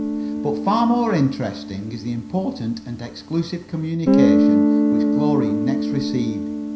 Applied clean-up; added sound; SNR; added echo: none; Guitar; -3 dB; reverberation time 0.5 s.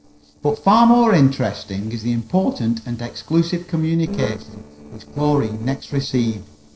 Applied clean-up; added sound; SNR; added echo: neural separator model SepFormer DNS4.